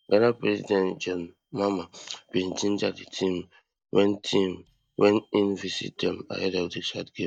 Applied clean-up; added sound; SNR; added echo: neural mask model DeepFilterNet 3.